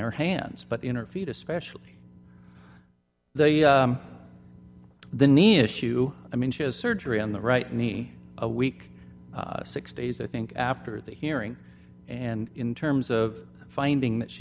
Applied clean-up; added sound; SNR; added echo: none; none; none; none.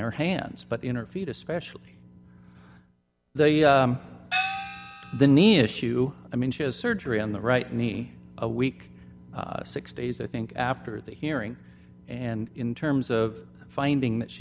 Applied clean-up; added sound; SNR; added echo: none; Gong; 5 dB; none.